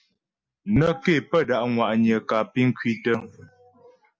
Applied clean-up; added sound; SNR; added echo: none; none; none; none.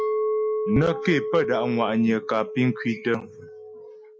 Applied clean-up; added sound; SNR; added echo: none; Chink, clink; 5 dB; none.